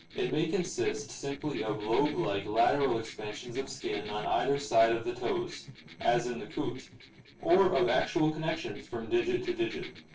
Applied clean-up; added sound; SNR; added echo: neural separator model SepFormer DNS4.